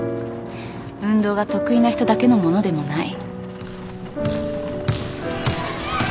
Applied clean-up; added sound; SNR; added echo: none; Livestock, farm animals, working animals; 16 dB; none.